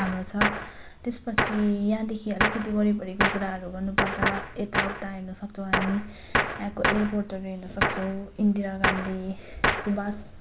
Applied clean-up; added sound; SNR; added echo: none; Gunshot, gunfire; 1 dB; none.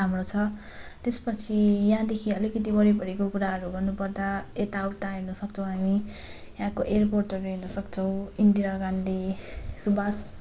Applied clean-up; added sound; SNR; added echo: none; none; none; none.